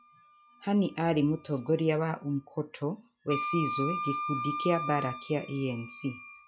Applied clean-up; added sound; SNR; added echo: classical method log-MMSE.